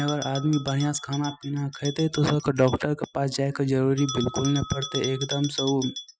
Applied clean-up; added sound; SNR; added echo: classical method Wiener filter.